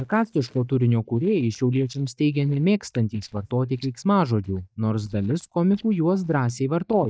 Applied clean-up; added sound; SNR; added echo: neural mask model DeepFilterNet 3.